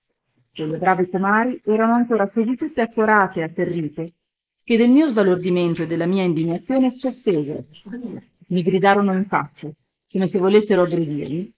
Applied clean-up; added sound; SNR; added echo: neural mask model Resemble Enhance denoiser.